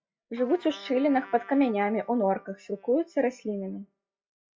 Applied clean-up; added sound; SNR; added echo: classical method log-MMSE.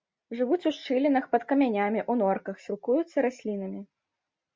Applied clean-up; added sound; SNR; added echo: none; none; none; none.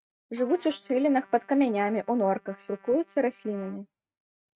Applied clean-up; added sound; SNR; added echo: neural mask model RNNoise.